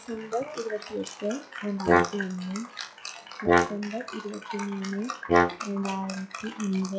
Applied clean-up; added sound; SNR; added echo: classical method log-MMSE.